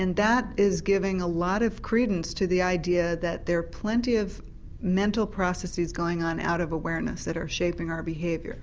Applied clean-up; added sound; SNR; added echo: none; none; none; none.